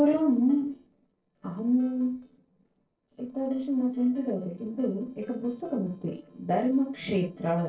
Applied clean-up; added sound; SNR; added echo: neural separator model SepFormer DNS4.